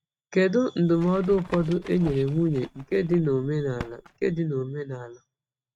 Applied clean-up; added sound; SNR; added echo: neural mask model RNNoise.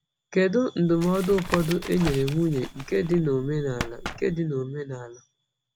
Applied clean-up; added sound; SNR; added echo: none; Tap; 10 dB; none.